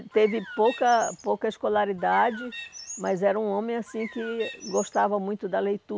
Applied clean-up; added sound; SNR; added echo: none; Bird; 15 dB; none.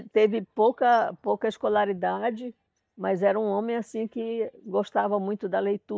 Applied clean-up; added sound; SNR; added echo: neural mask model DeepFilterNet 3.